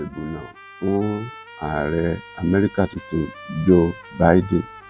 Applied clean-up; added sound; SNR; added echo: none; Trumpet; 19 dB; none.